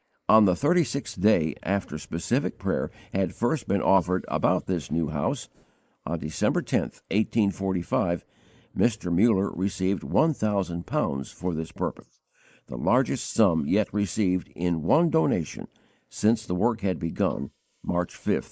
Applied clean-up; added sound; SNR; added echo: neural mask model Resemble Enhance denoiser.